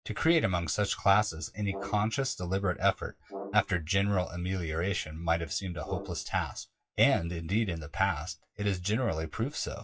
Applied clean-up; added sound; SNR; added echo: classical method WPE with log-MMSE.